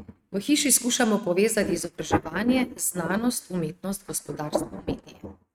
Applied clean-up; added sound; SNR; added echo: neural mask model RNNoise.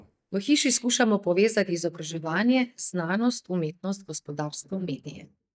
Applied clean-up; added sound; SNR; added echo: neural mask model DeepFilterNet 3.